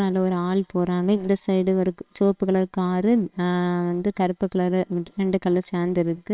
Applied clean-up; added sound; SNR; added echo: neural separator model SepFormer WHAMR!.